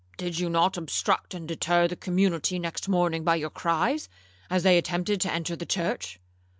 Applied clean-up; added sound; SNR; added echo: none; none; none; none.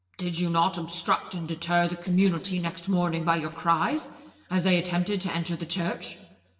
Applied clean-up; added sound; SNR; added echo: neural separator model SepFormer DNS4.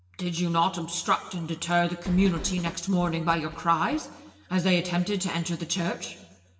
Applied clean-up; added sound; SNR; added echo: none; Train; 13 dB; reverberation time 1.0 s.